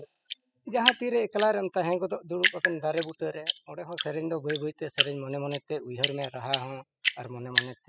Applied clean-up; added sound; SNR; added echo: classical method spectral subtraction.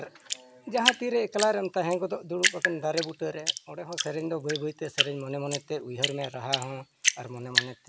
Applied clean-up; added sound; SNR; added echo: none; Drip; 1 dB; none.